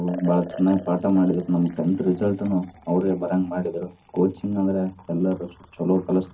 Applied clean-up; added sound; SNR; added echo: none; Liquid; 20 dB; reverberation time 0.4 s.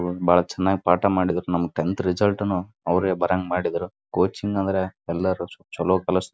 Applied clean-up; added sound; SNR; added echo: none; none; none; none.